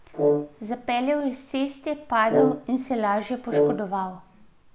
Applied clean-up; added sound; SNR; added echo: none; Brass instrument; 0 dB; none.